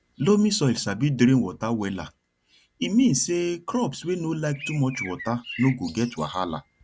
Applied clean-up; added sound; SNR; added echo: none; Bird; 14 dB; none.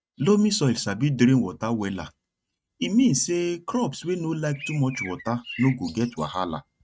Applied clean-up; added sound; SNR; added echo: neural mask model RNNoise.